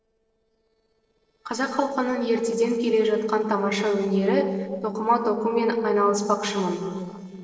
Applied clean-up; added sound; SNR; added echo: neural separator model SepFormer DNS4.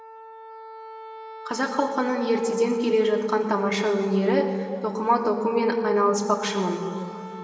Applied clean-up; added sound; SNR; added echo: none; Wind instrument, woodwind instrument; 18 dB; reverberation time 2.7 s.